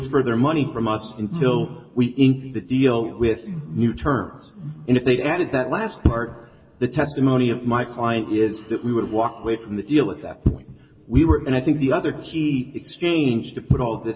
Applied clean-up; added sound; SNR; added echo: none; none; none; reverberation time 2.5 s.